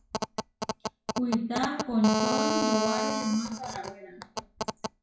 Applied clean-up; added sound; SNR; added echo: classical method WPE with log-MMSE.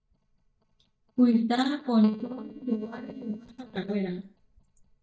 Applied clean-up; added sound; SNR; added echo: neural mask model DeepFilterNet 3.